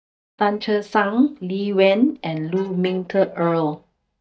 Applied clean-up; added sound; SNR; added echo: neural mask model DeepFilterNet 3.